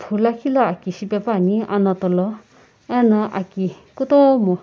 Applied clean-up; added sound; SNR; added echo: none; none; none; none.